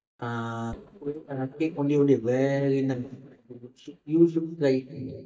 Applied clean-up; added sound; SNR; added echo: neural mask model DeepFilterNet 3.